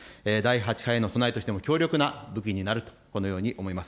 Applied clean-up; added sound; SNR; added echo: none; none; none; none.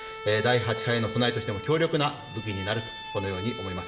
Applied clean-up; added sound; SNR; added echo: none; Bowed string instrument; 10 dB; reverberation time 0.6 s.